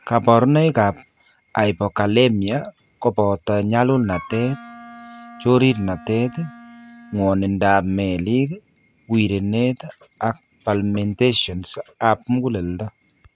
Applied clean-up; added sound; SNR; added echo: none; Wind instrument, woodwind instrument; 20 dB; none.